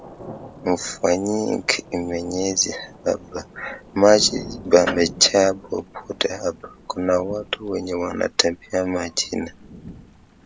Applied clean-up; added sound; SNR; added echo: none; Thunder / Rain; 18 dB; none.